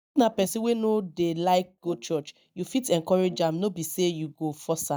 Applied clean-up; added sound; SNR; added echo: neural mask model DeepFilterNet 3.